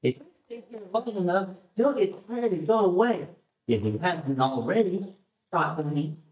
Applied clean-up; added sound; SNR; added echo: neural mask model DeepFilterNet 3.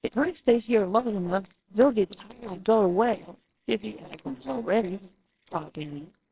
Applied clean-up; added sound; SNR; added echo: neural separator model SepFormer WHAMR!.